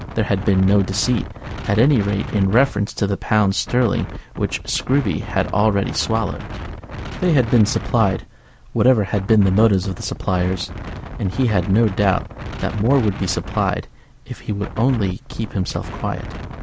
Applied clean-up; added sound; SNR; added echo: none; Wind; 12 dB; none.